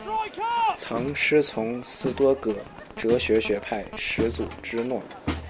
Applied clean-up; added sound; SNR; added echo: none; Crowd; 6 dB; none.